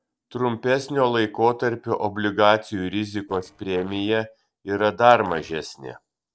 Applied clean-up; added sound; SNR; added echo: neural separator model SepFormer DNS4.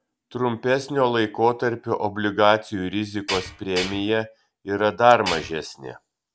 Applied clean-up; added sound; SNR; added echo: none; Tools; 8 dB; none.